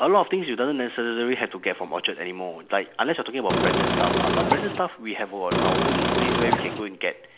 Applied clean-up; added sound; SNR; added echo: none; Engine / Car; -4 dB; none.